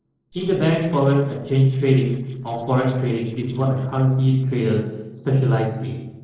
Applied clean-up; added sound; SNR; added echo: neural separator model SepFormer DNS4.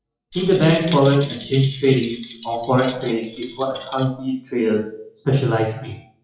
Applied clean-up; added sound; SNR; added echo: classical method WPE with log-MMSE.